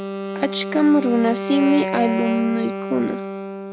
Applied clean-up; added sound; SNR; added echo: none; Wind instrument, woodwind instrument; 6 dB; none.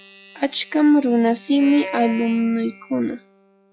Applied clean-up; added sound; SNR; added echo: classical method log-MMSE.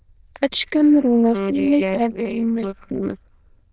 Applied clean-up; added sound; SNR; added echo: neural diffusion model UNIVERSE++.